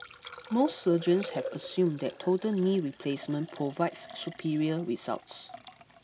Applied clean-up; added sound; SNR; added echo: none; Liquid; 15 dB; none.